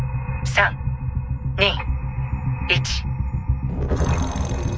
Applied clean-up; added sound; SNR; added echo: none; none; none; none.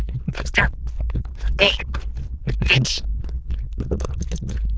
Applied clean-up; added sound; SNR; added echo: neural diffusion model UNIVERSE++.